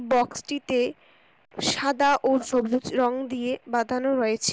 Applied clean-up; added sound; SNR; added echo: none; none; none; none.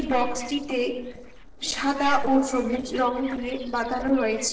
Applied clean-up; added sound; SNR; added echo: neural separator model SepFormer DNS4.